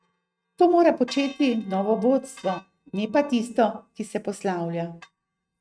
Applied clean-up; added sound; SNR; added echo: neural mask model RNNoise.